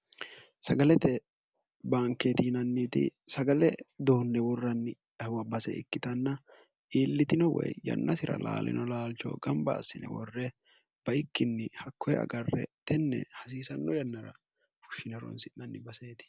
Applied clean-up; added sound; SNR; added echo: none; none; none; none.